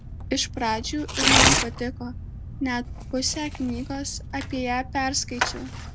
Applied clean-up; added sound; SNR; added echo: none; Tearing; -2 dB; none.